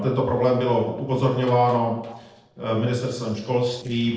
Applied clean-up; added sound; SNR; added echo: neural separator model SepFormer DNS4.